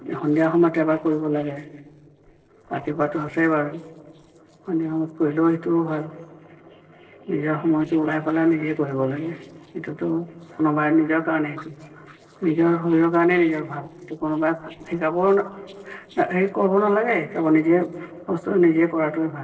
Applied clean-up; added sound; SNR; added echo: neural separator model SepFormer DNS4.